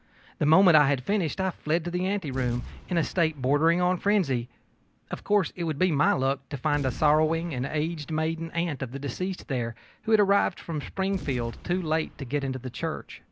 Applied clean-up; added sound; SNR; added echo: none; Boom; 19 dB; none.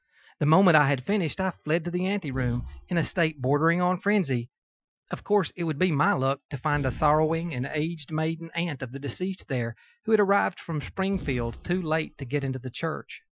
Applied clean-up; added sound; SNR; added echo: classical method Wiener filter.